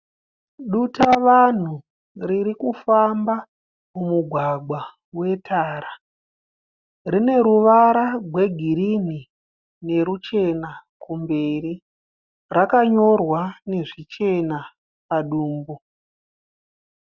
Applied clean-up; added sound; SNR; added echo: none; none; none; none.